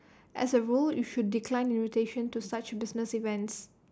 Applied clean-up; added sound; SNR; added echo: none; none; none; none.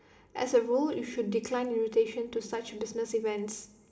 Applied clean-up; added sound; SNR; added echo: none; none; none; reverberation time 2.0 s.